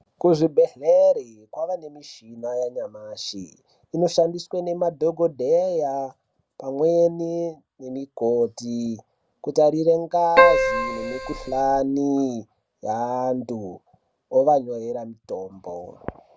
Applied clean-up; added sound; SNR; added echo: none; Keyboard (musical); -4 dB; none.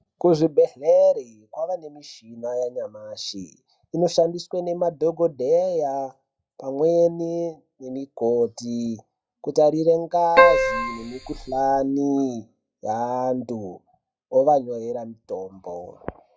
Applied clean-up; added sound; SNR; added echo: classical method log-MMSE.